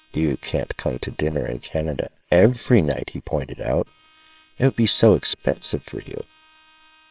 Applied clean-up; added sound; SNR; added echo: neural separator model SepFormer WHAMR!.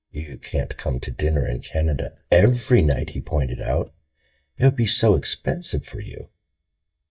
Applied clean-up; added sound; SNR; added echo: neural mask model DeepFilterNet 3.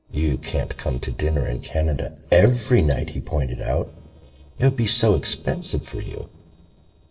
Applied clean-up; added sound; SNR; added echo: neural separator model SepFormer DNS4.